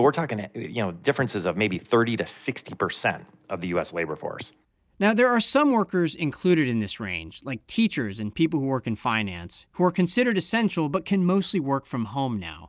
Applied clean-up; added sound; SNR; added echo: none; none; none; none.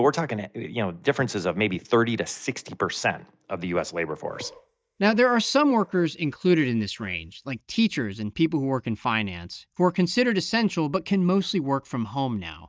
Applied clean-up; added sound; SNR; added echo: neural mask model DeepFilterNet 3.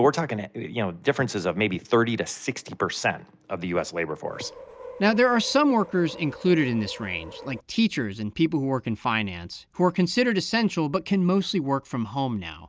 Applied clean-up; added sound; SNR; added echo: none; Subway, metro, underground; 17 dB; none.